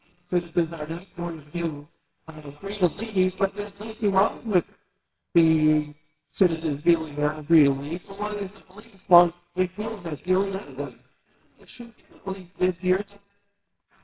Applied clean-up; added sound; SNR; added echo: neural separator model SepFormer WHAMR!.